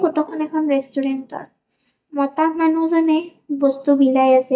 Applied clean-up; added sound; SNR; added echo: neural mask model DeepFilterNet 3.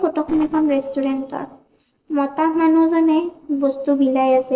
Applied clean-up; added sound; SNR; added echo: neural separator model SepFormer DNS4.